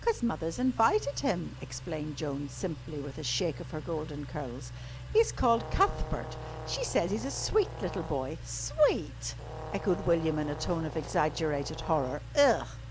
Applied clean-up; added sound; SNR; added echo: none; Brass instrument + Engine; 10 dB; none.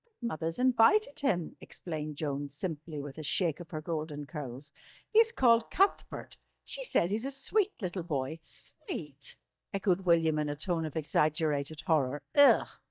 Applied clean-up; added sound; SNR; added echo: neural mask model DeepFilterNet 3.